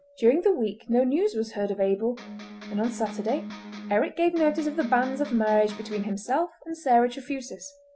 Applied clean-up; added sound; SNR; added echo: none; Electric guitar; 12 dB; none.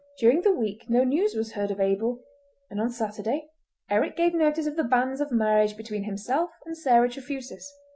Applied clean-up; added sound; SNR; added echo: none; none; none; none.